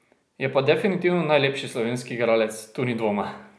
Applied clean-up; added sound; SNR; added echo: none; none; none; none.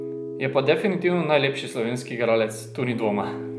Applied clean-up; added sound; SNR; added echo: none; Piano; 10 dB; none.